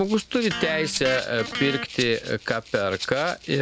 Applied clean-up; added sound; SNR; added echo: none; Rattle (instrument) + Electric guitar; 9 dB; none.